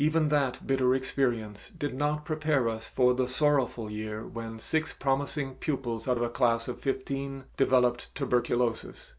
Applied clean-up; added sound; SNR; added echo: none; none; none; none.